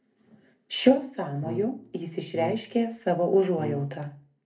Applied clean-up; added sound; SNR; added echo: none; Brass instrument; 12 dB; reverberation time 0.3 s.